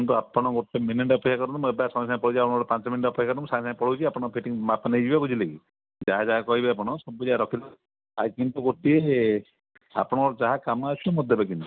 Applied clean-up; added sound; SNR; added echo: none; none; none; none.